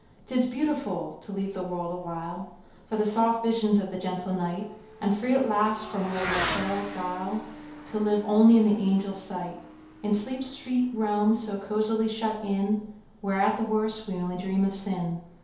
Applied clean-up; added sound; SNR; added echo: none; Motorcycle / Accelerating, revving, vroom; 14 dB; reverberation time 0.8 s.